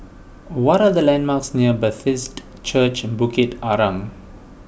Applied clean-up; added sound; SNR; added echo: none; none; none; none.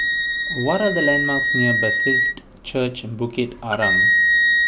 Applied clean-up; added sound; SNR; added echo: none; Wind instrument, woodwind instrument; -4 dB; none.